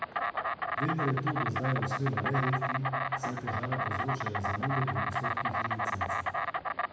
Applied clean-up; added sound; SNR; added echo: none; Insect; -2 dB; reverberation time 1.0 s.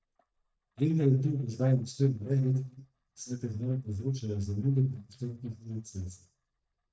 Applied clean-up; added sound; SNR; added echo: neural mask model DeepFilterNet 3.